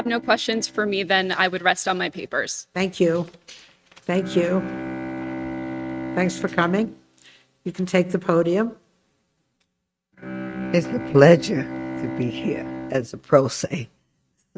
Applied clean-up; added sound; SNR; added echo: neural mask model RNNoise.